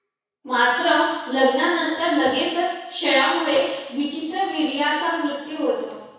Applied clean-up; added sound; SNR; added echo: none; none; none; reverberation time 1.0 s.